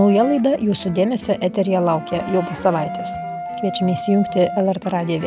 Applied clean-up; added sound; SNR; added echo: none; Brass instrument; 11 dB; none.